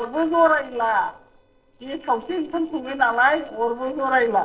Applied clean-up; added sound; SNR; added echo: neural separator model SepFormer DNS4.